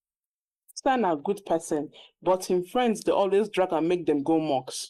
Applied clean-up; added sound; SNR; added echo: neural mask model Resemble Enhance denoiser.